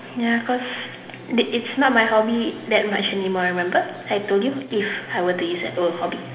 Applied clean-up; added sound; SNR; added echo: none; none; none; reverberation time 1.1 s.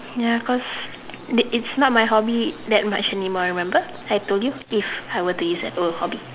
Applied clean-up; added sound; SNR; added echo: none; none; none; none.